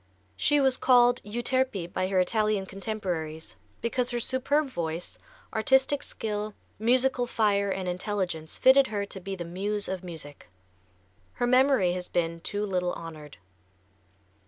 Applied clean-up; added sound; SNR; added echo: none; none; none; none.